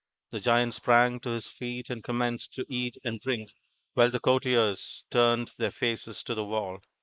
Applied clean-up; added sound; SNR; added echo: neural mask model Resemble Enhance denoiser.